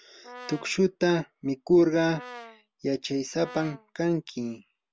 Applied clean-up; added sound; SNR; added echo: none; Brass instrument; 18 dB; none.